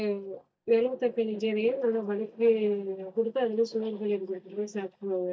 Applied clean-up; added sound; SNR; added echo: neural mask model DeepFilterNet 3.